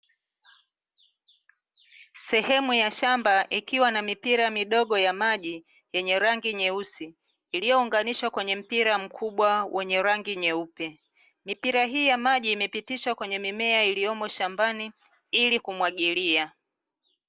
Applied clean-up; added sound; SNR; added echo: none; none; none; none.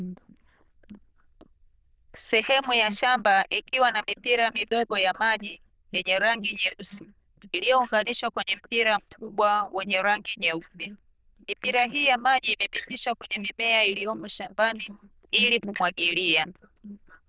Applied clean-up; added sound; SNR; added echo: neural diffusion model UNIVERSE++.